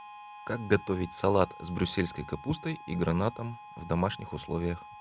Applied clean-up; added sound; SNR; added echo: none; Harmonica; 16 dB; none.